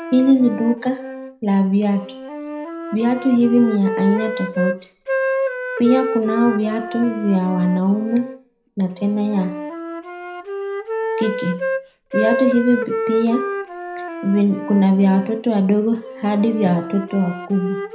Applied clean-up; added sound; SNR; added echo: none; Wind instrument, woodwind instrument; 7 dB; reverberation time 0.5 s.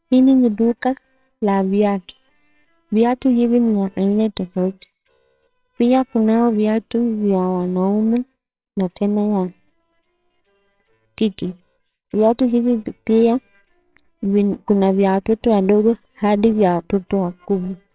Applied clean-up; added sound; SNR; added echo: neural separator model SepFormer WHAMR!.